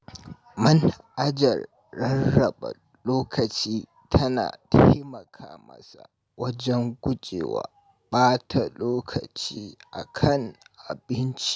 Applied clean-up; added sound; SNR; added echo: none; none; none; none.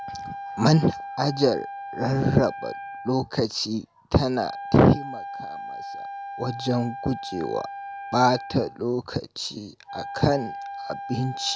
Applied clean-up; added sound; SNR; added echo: none; Wind instrument, woodwind instrument; 11 dB; none.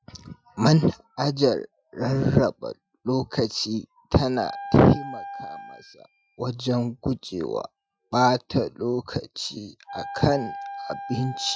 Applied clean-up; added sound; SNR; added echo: classical method Wiener filter.